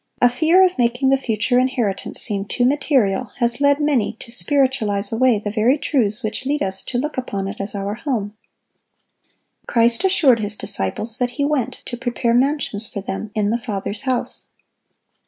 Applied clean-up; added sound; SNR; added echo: none; none; none; none.